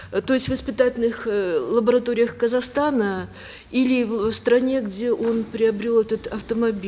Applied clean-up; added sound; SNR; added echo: none; none; none; none.